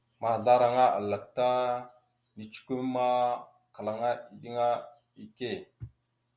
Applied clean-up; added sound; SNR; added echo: none; none; none; none.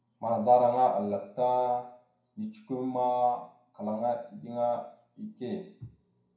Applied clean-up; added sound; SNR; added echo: none; none; none; reverberation time 0.5 s.